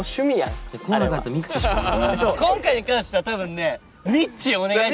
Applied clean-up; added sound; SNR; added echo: none; none; none; none.